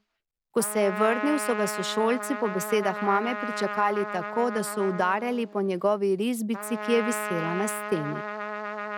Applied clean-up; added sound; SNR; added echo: none; Trumpet; 7 dB; none.